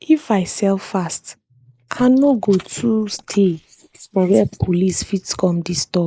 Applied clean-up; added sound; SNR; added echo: neural mask model Resemble Enhance denoiser.